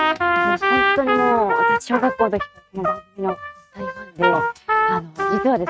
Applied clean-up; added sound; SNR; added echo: neural mask model RNNoise.